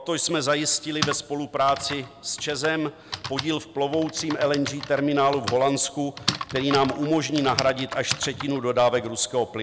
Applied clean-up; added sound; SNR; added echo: none; Typing; 11 dB; none.